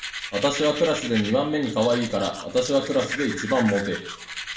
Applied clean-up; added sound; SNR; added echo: none; Domestic sounds, home sounds; 10 dB; reverberation time 0.7 s.